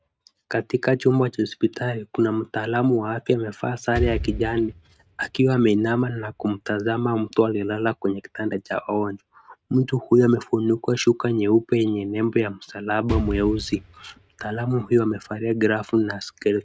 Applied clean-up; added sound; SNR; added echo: neural mask model RNNoise.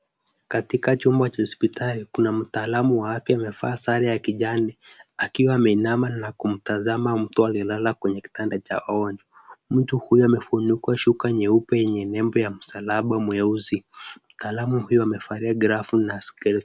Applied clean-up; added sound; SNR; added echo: none; none; none; none.